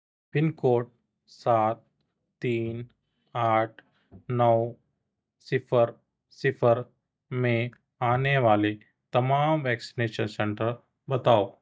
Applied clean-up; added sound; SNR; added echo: neural mask model DeepFilterNet 3.